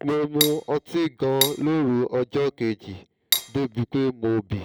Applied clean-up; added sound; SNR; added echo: none; Cutlery, silverware; 4 dB; none.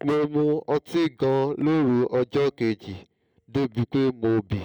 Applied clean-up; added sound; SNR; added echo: none; none; none; none.